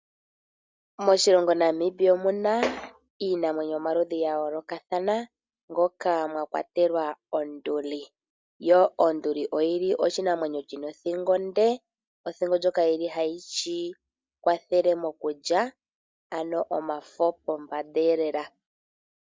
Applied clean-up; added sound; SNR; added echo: none; none; none; none.